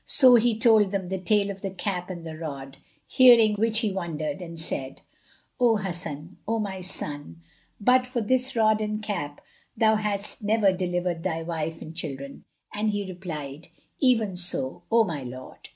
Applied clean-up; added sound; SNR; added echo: none; none; none; none.